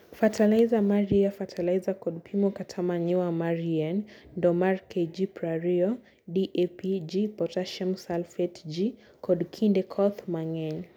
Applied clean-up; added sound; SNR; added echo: none; none; none; none.